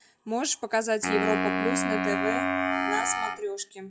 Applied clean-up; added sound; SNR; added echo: classical method log-MMSE.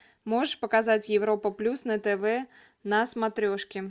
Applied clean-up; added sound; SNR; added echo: none; none; none; none.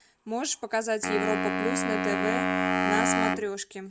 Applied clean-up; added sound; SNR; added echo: none; Wind instrument, woodwind instrument; -3 dB; none.